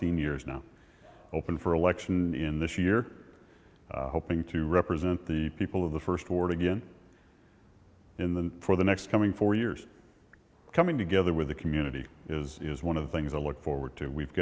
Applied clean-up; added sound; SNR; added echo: none; none; none; none.